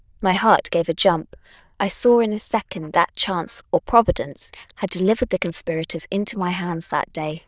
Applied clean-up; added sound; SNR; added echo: neural diffusion model UNIVERSE++.